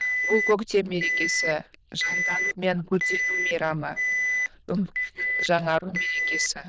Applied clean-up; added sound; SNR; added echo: neural diffusion model UNIVERSE++.